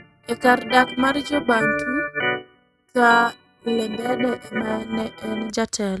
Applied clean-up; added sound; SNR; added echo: neural mask model RNNoise.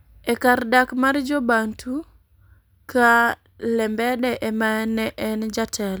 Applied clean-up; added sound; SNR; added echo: none; none; none; none.